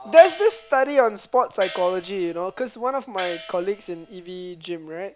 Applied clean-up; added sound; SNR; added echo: none; Gong; 18 dB; none.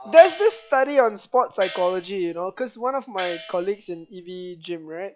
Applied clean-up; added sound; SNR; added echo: classical method log-MMSE.